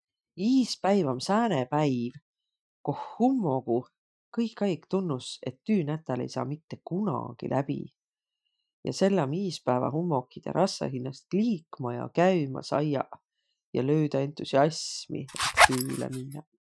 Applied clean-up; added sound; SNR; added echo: classical method Wiener filter.